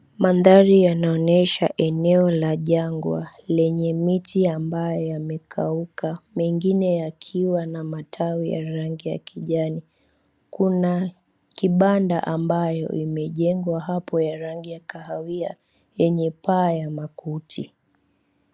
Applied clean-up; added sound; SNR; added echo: none; none; none; none.